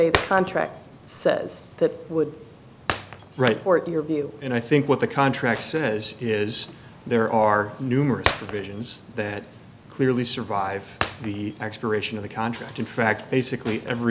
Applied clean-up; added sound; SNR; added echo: none; Shatter; 12 dB; none.